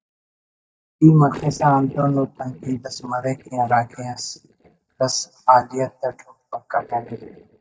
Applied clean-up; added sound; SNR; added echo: neural mask model DeepFilterNet 3.